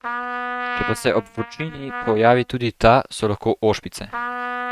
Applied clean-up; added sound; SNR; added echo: neural mask model RNNoise.